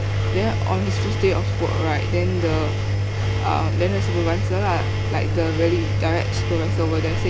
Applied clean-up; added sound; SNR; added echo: none; Engine; -3 dB; none.